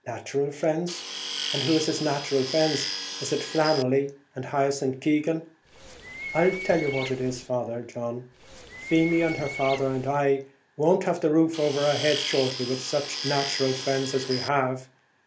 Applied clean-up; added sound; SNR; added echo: none; Bird + Tools; 8 dB; none.